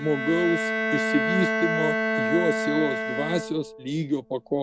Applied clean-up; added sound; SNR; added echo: none; Bowed string instrument; 0 dB; none.